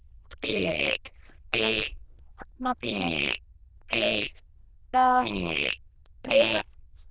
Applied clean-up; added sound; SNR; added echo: neural diffusion model UNIVERSE++.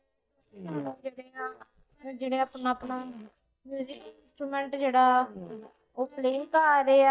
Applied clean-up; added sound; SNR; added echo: neural mask model DeepFilterNet 3.